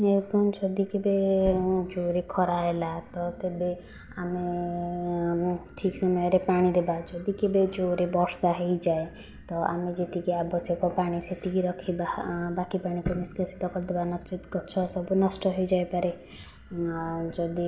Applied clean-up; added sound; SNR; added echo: none; none; none; none.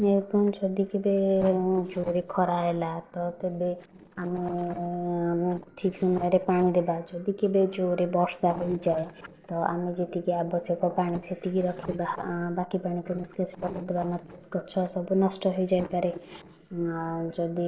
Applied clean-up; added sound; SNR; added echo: neural separator model SepFormer DNS4.